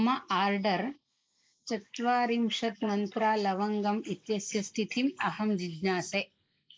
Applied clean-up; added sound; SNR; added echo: neural mask model Resemble Enhance denoiser.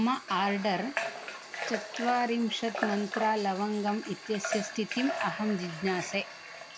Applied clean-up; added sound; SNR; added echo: none; Water tap, faucet / Water; 7 dB; none.